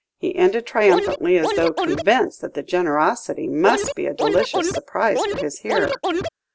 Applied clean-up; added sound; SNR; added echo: none; Scratching (performance technique); 3 dB; none.